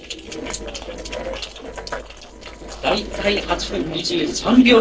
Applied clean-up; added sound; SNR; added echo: neural separator model SepFormer DNS4.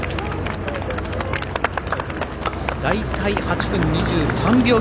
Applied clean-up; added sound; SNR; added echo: none; none; none; none.